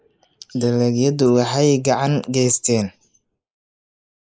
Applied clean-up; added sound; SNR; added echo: neural mask model Resemble Enhance denoiser.